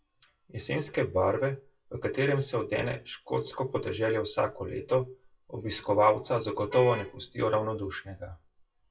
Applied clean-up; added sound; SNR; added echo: classical method WPE with log-MMSE.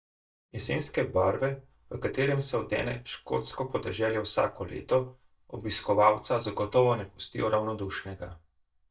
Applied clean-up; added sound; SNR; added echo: neural mask model DeepFilterNet 3.